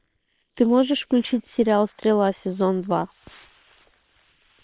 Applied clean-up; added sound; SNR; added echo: neural separator model SepFormer WHAM!.